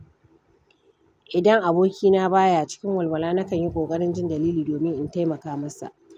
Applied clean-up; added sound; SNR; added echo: none; Bass guitar; 19 dB; none.